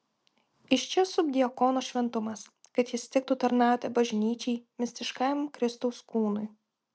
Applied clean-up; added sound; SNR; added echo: none; none; none; none.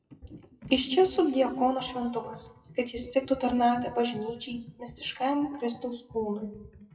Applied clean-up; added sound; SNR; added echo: classical method WPE with log-MMSE.